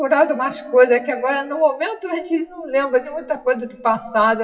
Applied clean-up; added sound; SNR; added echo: classical method WPE with log-MMSE.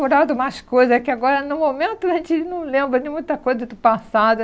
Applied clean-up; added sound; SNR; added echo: none; none; none; none.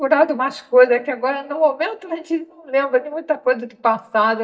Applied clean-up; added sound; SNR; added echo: neural mask model DeepFilterNet 3.